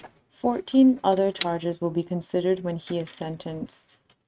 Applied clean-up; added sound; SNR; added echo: neural mask model RNNoise.